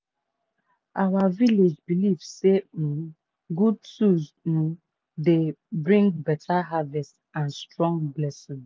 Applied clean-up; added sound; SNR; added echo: none; none; none; none.